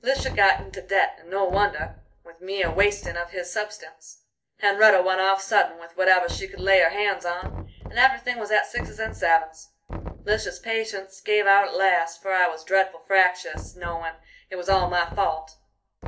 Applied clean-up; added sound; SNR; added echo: none; Knock; 15 dB; reverberation time 0.3 s.